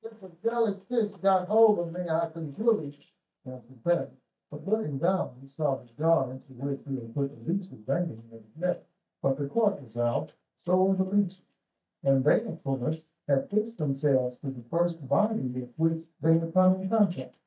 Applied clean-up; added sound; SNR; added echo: neural mask model DeepFilterNet 3.